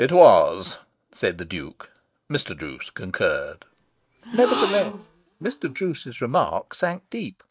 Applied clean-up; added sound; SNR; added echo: neural mask model DeepFilterNet 3.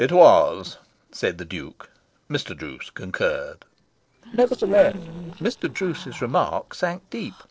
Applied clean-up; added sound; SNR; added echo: neural separator model SepFormer DNS4.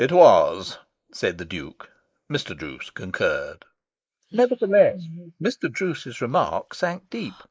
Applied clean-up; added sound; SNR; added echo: neural mask model Resemble Enhance denoiser.